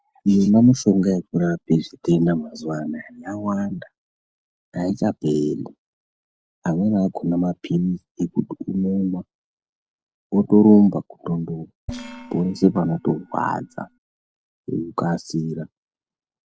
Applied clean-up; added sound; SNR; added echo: neural separator model SepFormer DNS4.